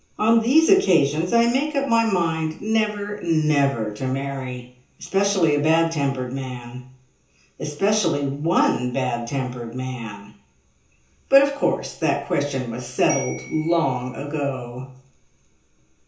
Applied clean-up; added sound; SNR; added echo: none; Bell; 14 dB; reverberation time 0.6 s.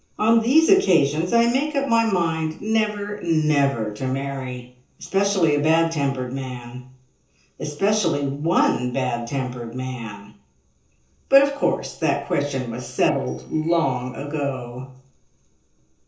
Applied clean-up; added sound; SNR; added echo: neural separator model SepFormer DNS4.